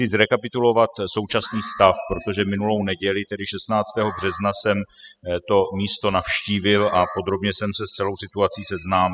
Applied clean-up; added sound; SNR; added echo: classical method spectral subtraction.